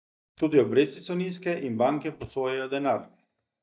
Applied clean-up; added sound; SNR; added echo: neural mask model DeepFilterNet 3.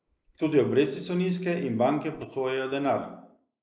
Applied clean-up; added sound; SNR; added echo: neural mask model Resemble Enhance denoiser.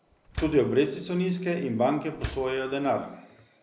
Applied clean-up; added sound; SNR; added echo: none; Slam; 14 dB; none.